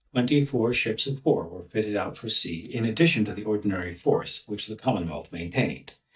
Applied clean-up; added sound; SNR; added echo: neural mask model DeepFilterNet 3.